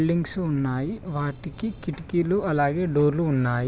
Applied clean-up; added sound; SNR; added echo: none; none; none; none.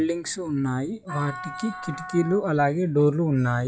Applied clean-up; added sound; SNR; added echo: classical method log-MMSE.